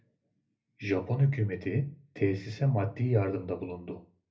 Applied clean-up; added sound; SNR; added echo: none; none; none; reverberation time 0.3 s.